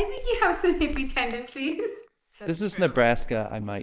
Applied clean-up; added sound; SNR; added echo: neural mask model Resemble Enhance denoiser.